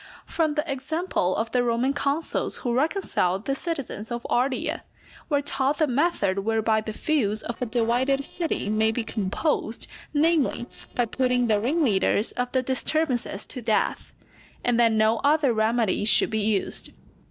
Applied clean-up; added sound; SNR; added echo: neural separator model SepFormer DNS4.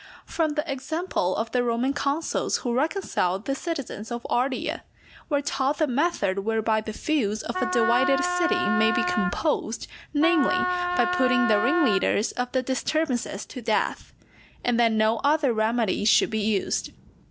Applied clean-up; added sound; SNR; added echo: none; Wind instrument, woodwind instrument; 2 dB; none.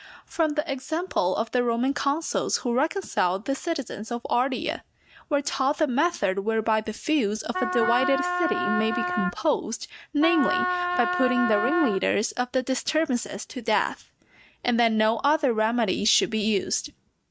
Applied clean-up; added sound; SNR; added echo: neural mask model RNNoise.